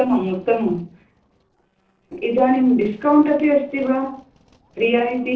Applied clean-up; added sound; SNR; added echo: neural separator model SepFormer DNS4.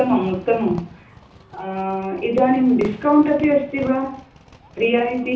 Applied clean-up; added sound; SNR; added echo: none; Fireworks; 18 dB; reverberation time 0.6 s.